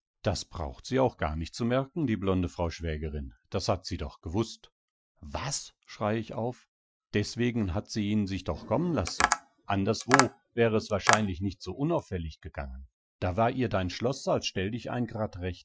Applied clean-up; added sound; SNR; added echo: classical method Wiener filter.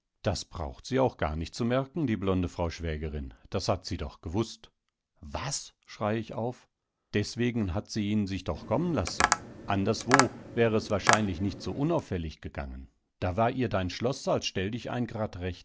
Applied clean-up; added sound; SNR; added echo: none; Tap; 0 dB; none.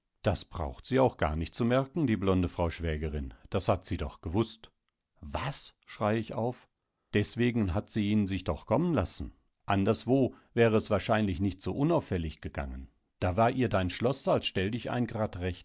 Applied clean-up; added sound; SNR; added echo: none; none; none; none.